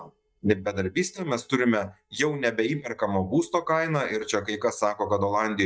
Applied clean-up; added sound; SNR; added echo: neural mask model DeepFilterNet 3.